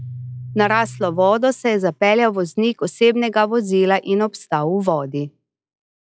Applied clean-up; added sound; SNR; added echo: classical method log-MMSE.